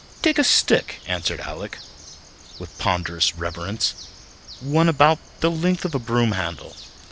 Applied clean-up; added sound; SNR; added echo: none; Bird; 20 dB; none.